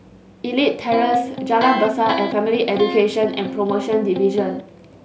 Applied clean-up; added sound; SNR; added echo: none; Electric guitar; 7 dB; none.